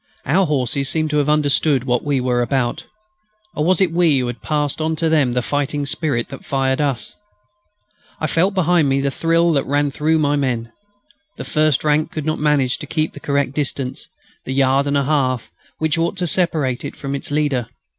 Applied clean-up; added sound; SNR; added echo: none; none; none; none.